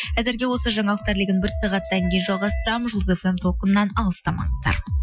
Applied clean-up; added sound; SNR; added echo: classical method Wiener filter.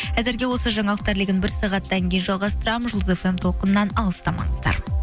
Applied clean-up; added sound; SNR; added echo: none; none; none; none.